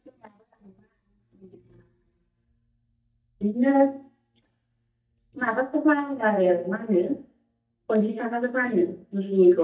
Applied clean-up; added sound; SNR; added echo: neural mask model DeepFilterNet 3.